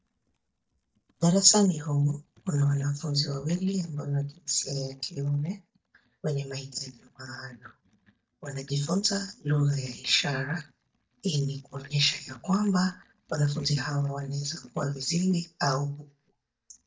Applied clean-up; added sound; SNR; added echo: neural mask model DeepFilterNet 3.